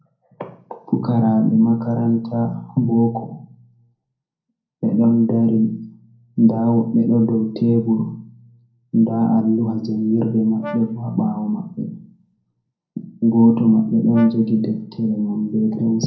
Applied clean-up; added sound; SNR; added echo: none; Brass instrument; 19 dB; reverberation time 0.6 s.